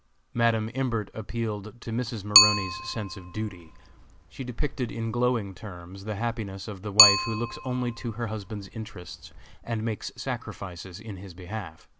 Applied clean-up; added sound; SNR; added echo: none; Bicycle; -3 dB; none.